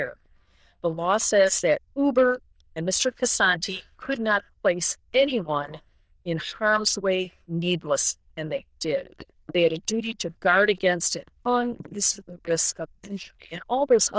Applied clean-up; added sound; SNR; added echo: neural diffusion model UNIVERSE++.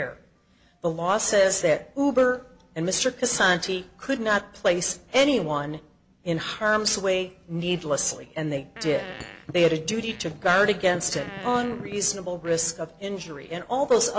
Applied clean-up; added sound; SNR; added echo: none; Thump, thud + Fart; 16 dB; none.